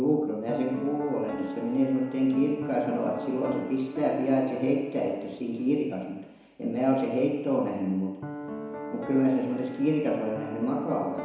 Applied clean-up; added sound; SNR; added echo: none; Piano; 11 dB; reverberation time 1.0 s.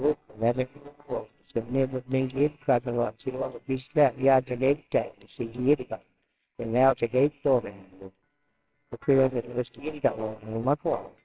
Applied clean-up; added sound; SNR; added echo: neural separator model SepFormer WHAMR!.